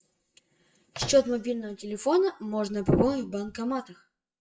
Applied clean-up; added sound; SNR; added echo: classical method WPE with log-MMSE.